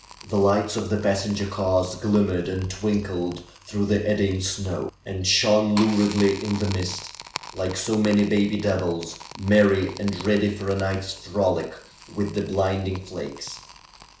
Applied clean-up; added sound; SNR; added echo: none; Crackle; 18 dB; none.